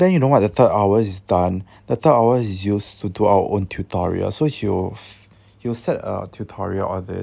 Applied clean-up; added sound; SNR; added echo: none; none; none; none.